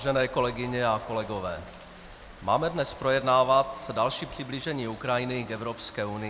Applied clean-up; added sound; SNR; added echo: none; Rain; 20 dB; none.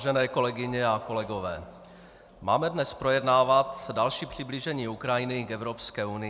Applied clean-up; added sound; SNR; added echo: none; none; none; none.